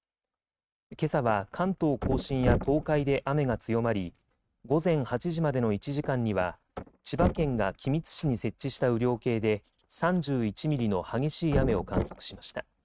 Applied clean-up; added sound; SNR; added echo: neural mask model RNNoise.